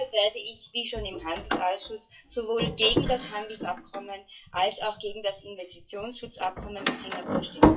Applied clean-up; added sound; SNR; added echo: classical method WPE with log-MMSE.